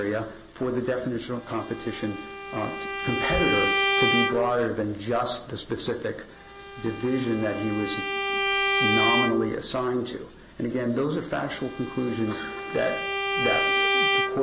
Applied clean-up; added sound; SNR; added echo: none; Bowed string instrument; 0 dB; none.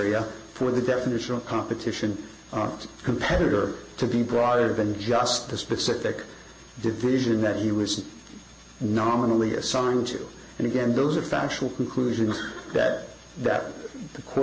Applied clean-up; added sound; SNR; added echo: none; none; none; none.